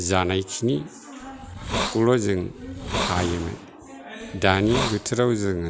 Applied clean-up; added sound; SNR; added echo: none; Hiss; 7 dB; none.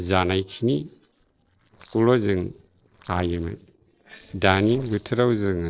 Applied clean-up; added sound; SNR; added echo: neural separator model SepFormer DNS4.